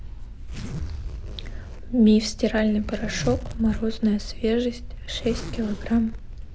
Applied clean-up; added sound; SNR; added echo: none; Zipper (clothing); 7 dB; none.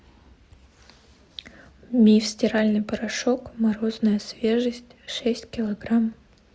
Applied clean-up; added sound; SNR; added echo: none; none; none; none.